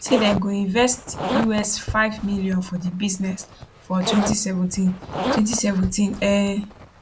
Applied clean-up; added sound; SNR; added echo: none; Zipper (clothing); 8 dB; none.